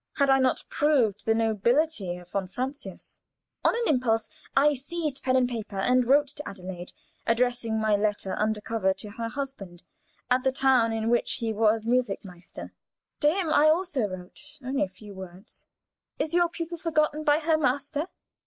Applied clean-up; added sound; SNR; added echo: neural mask model Resemble Enhance denoiser.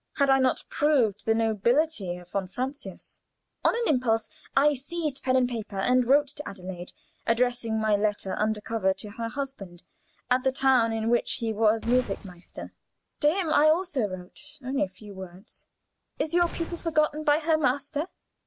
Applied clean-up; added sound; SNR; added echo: none; Glass; 14 dB; none.